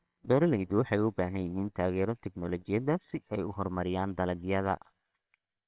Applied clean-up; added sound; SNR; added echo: neural separator model SepFormer WHAMR!.